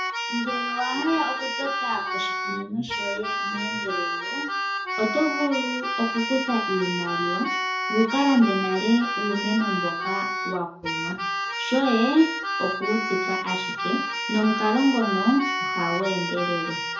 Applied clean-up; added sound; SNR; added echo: none; Keyboard (musical); 2 dB; reverberation time 0.6 s.